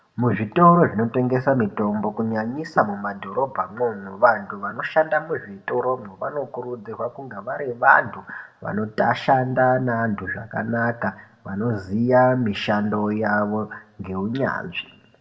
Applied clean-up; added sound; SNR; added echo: none; none; none; reverberation time 0.6 s.